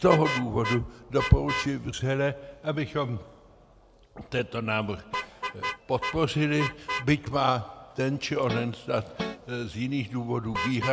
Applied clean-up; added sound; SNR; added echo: none; Vehicle horn, car horn, honking + Guitar; 9 dB; none.